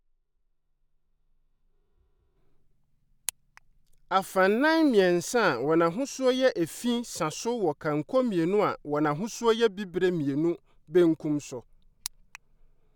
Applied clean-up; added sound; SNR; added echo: none; none; none; none.